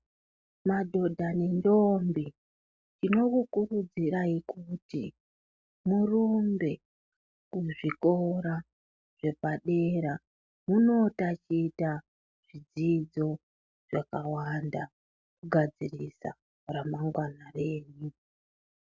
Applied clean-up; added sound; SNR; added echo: none; none; none; none.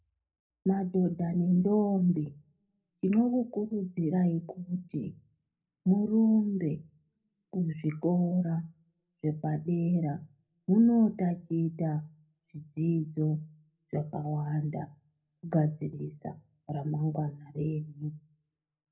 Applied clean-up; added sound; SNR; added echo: none; none; none; reverberation time 0.4 s.